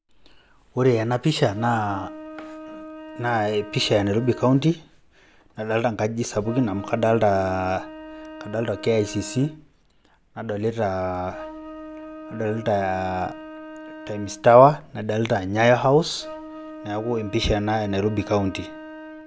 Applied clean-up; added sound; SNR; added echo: none; Wind instrument, woodwind instrument; 16 dB; none.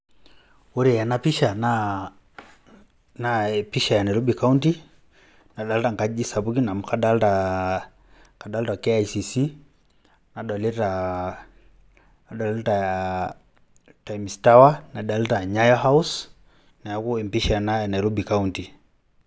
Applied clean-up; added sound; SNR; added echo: none; none; none; none.